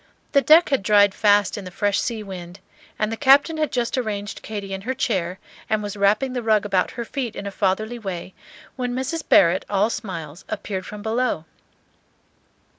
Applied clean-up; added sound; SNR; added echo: none; none; none; none.